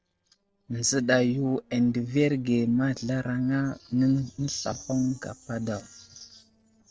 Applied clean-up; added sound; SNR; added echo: neural separator model SepFormer DNS4.